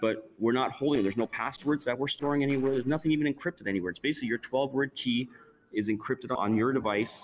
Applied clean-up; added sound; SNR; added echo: neural separator model SepFormer DNS4.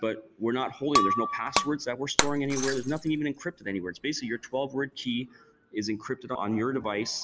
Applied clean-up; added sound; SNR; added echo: none; Shatter; 0 dB; none.